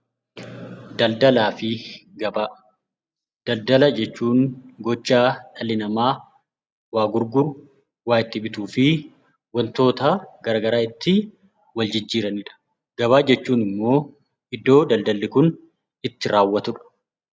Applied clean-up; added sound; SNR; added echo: none; none; none; none.